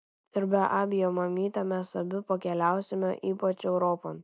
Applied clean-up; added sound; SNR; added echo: none; none; none; none.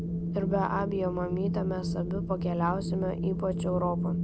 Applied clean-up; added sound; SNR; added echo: none; Wind; -1 dB; none.